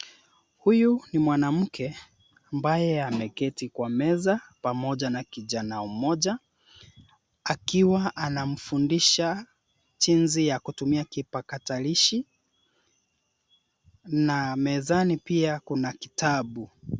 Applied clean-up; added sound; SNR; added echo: none; none; none; none.